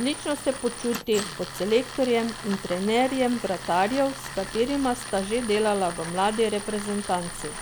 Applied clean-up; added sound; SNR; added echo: none; Tools; 11 dB; none.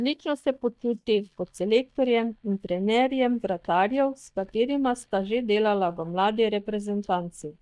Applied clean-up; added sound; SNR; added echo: neural mask model DeepFilterNet 3.